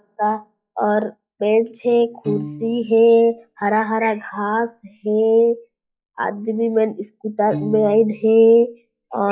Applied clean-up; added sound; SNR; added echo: classical method log-MMSE.